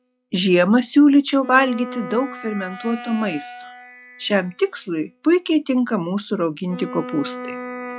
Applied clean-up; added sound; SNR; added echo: classical method log-MMSE.